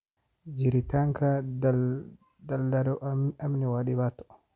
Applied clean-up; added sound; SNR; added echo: none; none; none; none.